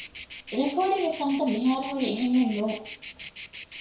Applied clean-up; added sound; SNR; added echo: none; Insect; -1 dB; reverberation time 0.6 s.